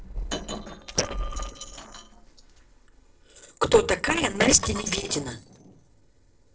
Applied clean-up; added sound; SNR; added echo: neural separator model SepFormer DNS4.